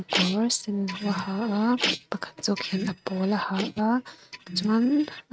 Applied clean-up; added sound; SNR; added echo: neural mask model RNNoise.